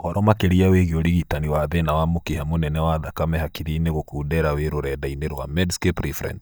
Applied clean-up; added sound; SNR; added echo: neural mask model DeepFilterNet 3.